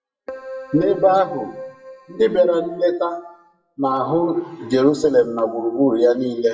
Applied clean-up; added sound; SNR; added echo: classical method WPE with log-MMSE.